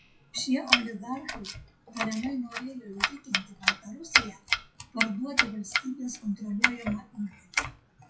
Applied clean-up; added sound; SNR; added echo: classical method WPE with log-MMSE.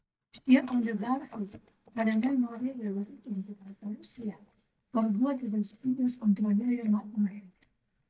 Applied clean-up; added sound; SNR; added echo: neural mask model DeepFilterNet 3.